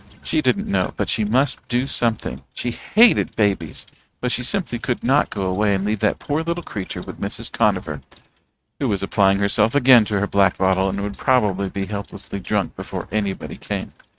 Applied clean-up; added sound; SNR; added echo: neural mask model RNNoise.